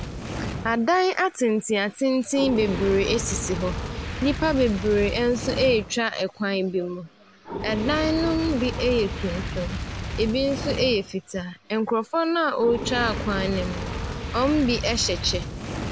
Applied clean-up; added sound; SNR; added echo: none; Fire; 7 dB; none.